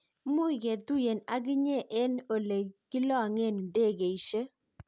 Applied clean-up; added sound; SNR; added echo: none; none; none; none.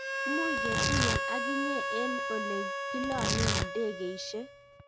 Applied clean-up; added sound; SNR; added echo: none; Tearing + Harmonica; -4 dB; none.